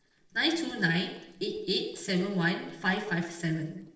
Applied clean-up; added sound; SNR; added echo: neural separator model SepFormer DNS4.